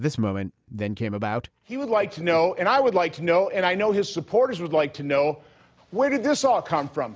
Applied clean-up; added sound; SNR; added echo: none; none; none; none.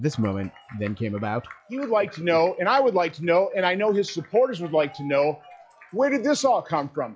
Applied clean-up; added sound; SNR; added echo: classical method log-MMSE.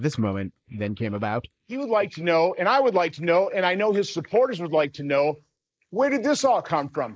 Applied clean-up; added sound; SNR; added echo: neural mask model Resemble Enhance denoiser.